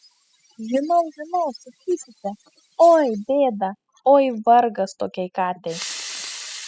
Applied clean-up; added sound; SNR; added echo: classical method spectral subtraction.